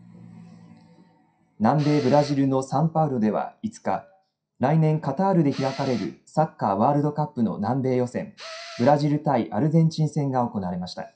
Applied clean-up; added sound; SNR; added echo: classical method WPE with log-MMSE.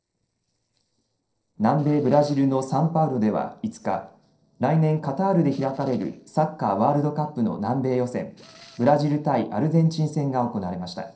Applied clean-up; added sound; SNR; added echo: neural separator model SepFormer DNS4.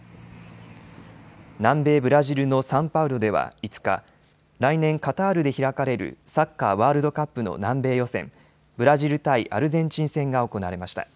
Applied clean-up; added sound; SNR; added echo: none; none; none; none.